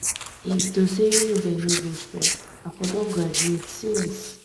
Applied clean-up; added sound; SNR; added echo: neural mask model Resemble Enhance denoiser.